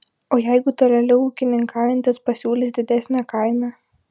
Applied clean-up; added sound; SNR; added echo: none; none; none; none.